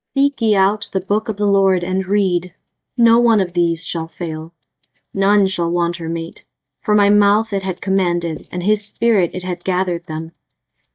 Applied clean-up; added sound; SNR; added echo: neural mask model DeepFilterNet 3.